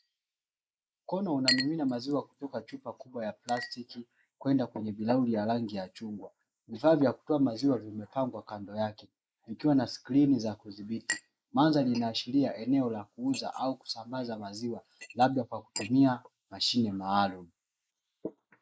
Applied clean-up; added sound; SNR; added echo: neural mask model Resemble Enhance denoiser.